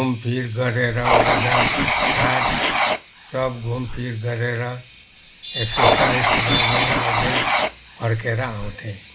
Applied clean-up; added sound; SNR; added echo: none; Writing; -3 dB; none.